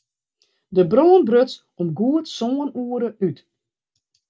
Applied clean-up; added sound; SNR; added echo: none; none; none; none.